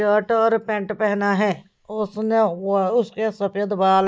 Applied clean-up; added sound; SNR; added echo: none; none; none; none.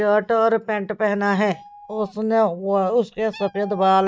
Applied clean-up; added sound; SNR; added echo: neural mask model RNNoise.